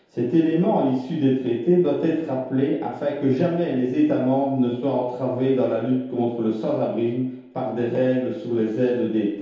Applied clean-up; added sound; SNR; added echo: none; none; none; reverberation time 0.8 s.